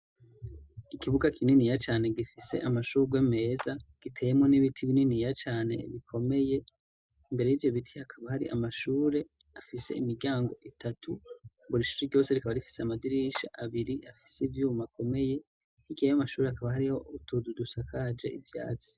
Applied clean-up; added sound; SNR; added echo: none; Clapping; 18 dB; none.